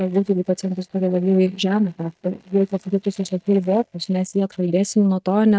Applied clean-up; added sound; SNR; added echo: neural mask model DeepFilterNet 3.